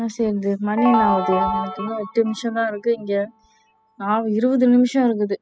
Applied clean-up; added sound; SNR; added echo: classical method spectral subtraction.